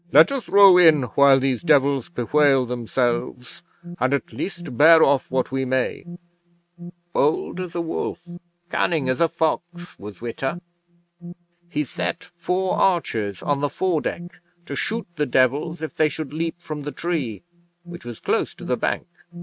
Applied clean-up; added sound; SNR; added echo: neural mask model RNNoise.